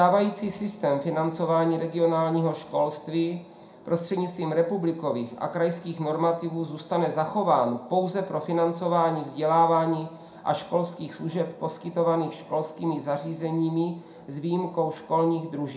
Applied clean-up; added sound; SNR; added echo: none; none; none; reverberation time 0.4 s.